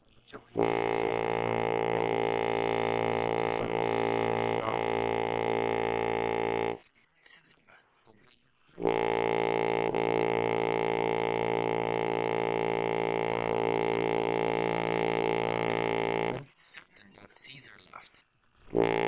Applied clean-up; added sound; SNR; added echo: neural separator model SepFormer WHAM!.